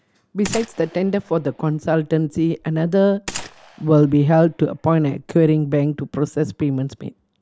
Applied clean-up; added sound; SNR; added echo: none; Gunshot, gunfire; 19 dB; none.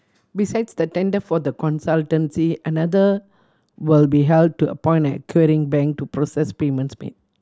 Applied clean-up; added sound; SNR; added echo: none; none; none; none.